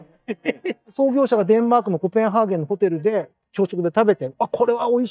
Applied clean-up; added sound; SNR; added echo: neural mask model DeepFilterNet 3.